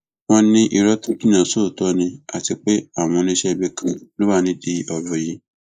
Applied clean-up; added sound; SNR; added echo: neural mask model Resemble Enhance denoiser.